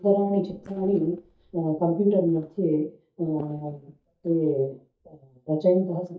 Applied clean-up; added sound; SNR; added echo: neural mask model DeepFilterNet 3.